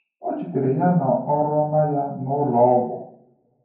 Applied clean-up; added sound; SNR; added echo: none; none; none; reverberation time 0.9 s.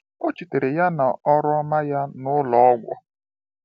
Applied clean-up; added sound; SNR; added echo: none; none; none; none.